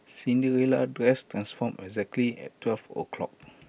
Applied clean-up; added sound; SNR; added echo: none; none; none; none.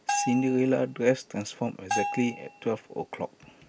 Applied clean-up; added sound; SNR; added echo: none; Bell; 7 dB; none.